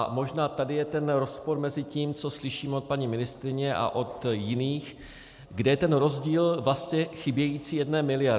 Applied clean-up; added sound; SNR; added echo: none; none; none; none.